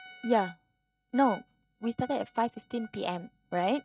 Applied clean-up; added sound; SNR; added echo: neural mask model RNNoise.